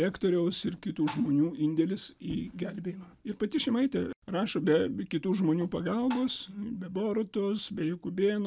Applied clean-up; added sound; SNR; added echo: none; Tap; 13 dB; none.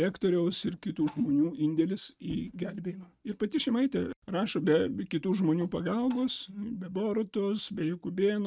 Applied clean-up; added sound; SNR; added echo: neural mask model RNNoise.